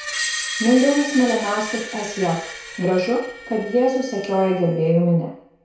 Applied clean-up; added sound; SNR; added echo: none; Screech; 10 dB; reverberation time 0.6 s.